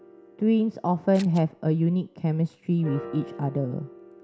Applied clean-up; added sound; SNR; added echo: none; Scissors + Piano; 18 dB; none.